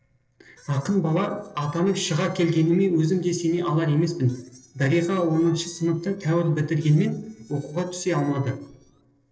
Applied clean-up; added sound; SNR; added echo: neural separator model SepFormer DNS4.